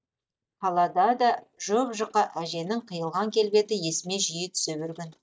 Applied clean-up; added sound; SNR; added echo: neural mask model DeepFilterNet 3.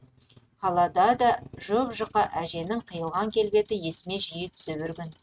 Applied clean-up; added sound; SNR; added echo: neural mask model RNNoise.